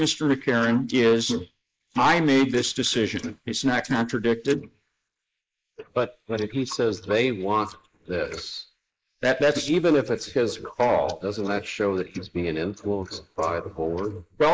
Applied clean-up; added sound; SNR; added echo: neural mask model Resemble Enhance denoiser.